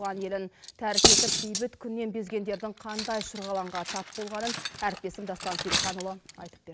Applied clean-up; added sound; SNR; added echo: none; Cutlery, silverware; -3 dB; none.